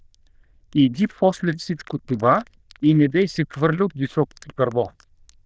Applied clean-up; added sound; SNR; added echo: neural diffusion model UNIVERSE++.